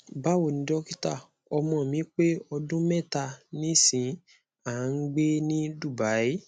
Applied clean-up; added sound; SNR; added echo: none; none; none; none.